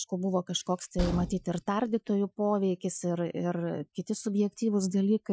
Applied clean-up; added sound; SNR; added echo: classical method Wiener filter.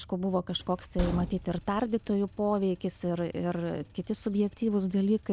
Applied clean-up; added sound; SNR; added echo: none; Train; 13 dB; none.